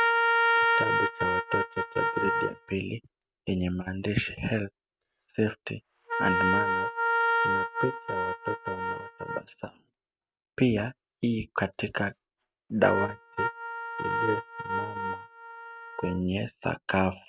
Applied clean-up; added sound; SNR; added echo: neural mask model RNNoise.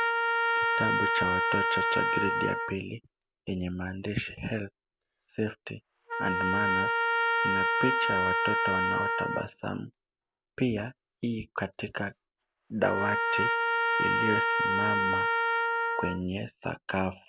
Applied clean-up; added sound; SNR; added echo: none; Trumpet; -4 dB; none.